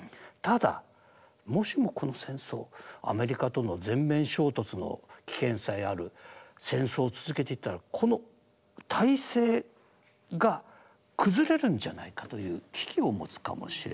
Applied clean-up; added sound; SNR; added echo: none; none; none; none.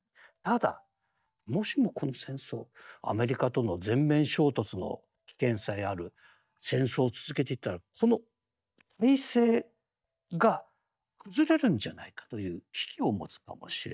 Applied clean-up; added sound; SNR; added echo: neural mask model DeepFilterNet 3.